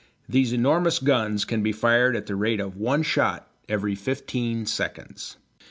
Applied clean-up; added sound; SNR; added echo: none; none; none; none.